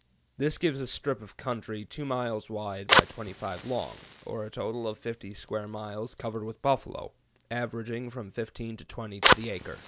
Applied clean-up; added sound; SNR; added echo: none; Fire; 0 dB; none.